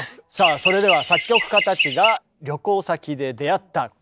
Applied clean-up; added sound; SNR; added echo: none; Chirp, tweet; 0 dB; none.